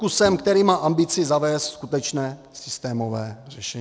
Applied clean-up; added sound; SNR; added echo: none; Bowed string instrument; 19 dB; none.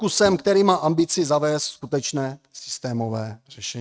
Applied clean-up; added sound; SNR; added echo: neural mask model RNNoise.